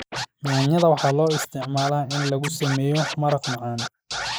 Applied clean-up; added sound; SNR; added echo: neural mask model Resemble Enhance denoiser.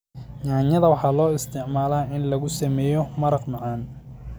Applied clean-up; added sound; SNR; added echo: none; none; none; none.